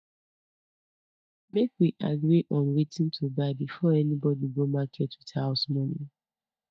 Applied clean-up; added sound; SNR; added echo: neural mask model DeepFilterNet 3.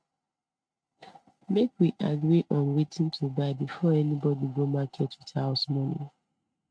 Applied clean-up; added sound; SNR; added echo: neural mask model RNNoise.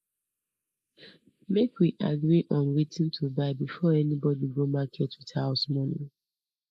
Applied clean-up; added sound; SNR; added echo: neural mask model Resemble Enhance denoiser.